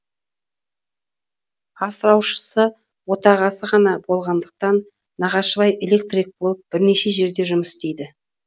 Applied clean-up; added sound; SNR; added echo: none; none; none; none.